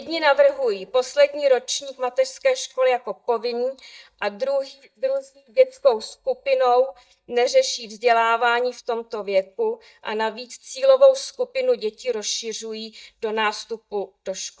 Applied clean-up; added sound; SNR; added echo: neural mask model DeepFilterNet 3.